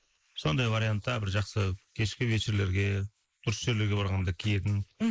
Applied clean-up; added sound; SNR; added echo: neural mask model Resemble Enhance denoiser.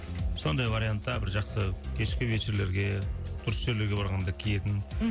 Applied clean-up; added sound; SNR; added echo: none; Musical instrument; 14 dB; none.